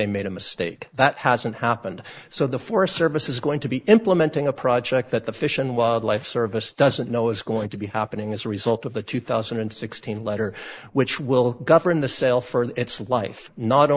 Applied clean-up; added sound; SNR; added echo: neural mask model Resemble Enhance denoiser.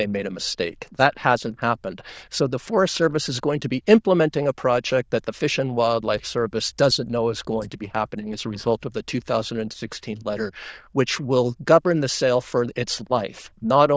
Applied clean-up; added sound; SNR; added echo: neural diffusion model UNIVERSE++.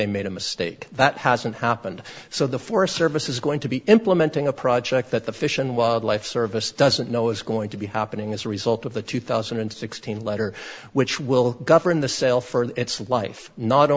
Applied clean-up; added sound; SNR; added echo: none; none; none; none.